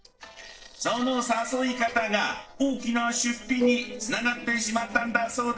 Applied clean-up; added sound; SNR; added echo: neural separator model SepFormer DNS4.